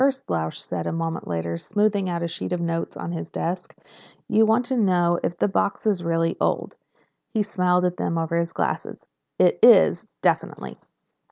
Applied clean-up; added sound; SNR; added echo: none; none; none; none.